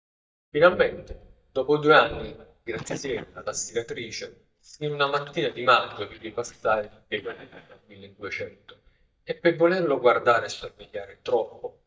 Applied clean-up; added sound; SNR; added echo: neural mask model DeepFilterNet 3.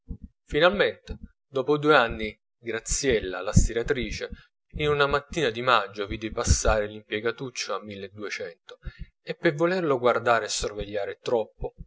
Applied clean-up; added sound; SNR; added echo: none; none; none; none.